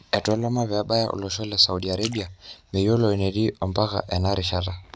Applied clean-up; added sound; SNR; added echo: none; Splash, splatter; 19 dB; none.